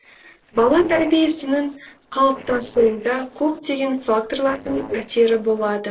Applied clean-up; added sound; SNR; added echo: neural separator model SepFormer DNS4.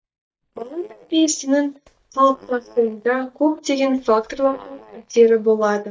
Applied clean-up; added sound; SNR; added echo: neural mask model DeepFilterNet 3.